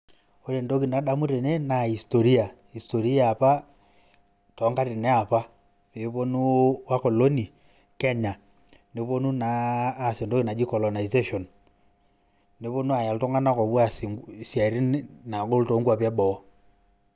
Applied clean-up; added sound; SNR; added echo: none; none; none; none.